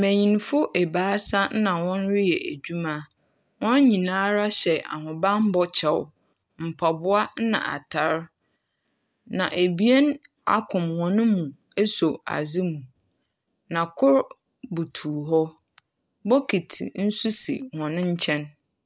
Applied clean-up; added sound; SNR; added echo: none; none; none; none.